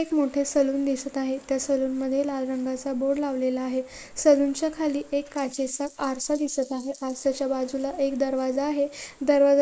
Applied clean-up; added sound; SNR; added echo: neural mask model Resemble Enhance denoiser.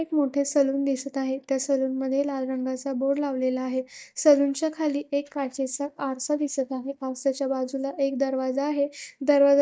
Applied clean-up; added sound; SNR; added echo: neural mask model DeepFilterNet 3.